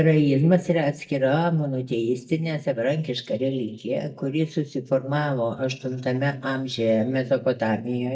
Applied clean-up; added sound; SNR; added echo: neural mask model DeepFilterNet 3.